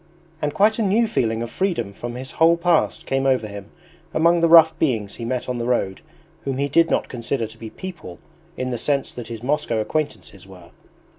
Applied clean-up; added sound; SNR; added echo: none; none; none; none.